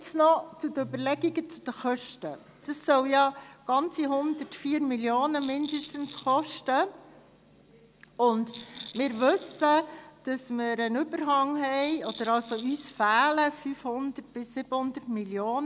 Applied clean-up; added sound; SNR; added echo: none; Rattle; 17 dB; none.